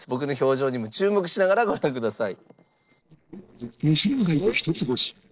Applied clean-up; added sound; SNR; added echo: neural separator model SepFormer DNS4.